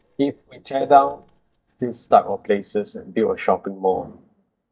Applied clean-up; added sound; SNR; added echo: neural mask model DeepFilterNet 3.